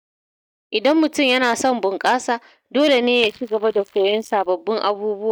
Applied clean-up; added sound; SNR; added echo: neural mask model DeepFilterNet 3.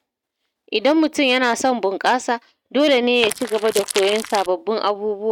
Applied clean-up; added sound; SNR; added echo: neural mask model RNNoise.